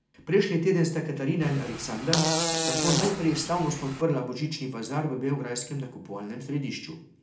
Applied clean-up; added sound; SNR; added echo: none; Fart; 2 dB; reverberation time 0.4 s.